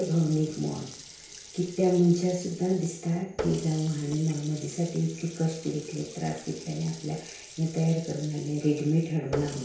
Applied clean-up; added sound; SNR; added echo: none; Water tap, faucet; 14 dB; reverberation time 0.6 s.